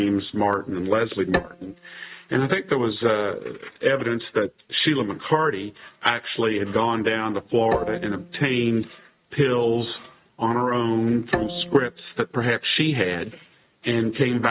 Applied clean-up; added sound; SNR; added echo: neural mask model RNNoise.